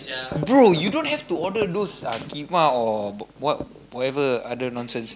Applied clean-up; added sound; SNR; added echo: none; none; none; none.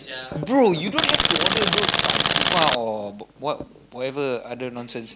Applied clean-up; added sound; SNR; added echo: none; Tools; -5 dB; none.